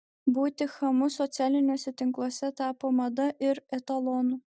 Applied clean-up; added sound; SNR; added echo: none; none; none; none.